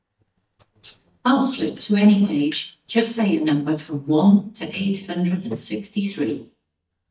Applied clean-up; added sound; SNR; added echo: neural mask model DeepFilterNet 3.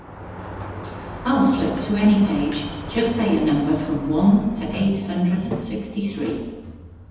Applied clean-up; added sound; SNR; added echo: none; Sliding door; 12 dB; reverberation time 1.0 s.